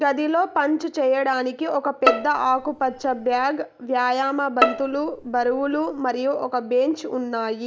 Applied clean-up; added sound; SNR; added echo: none; Bowed string instrument; 4 dB; none.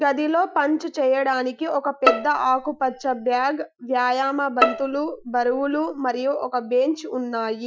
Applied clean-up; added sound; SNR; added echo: classical method Wiener filter.